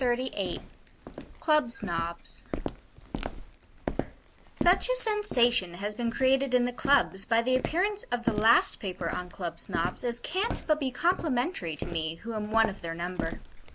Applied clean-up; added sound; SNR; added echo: none; Walk, footsteps; 9 dB; none.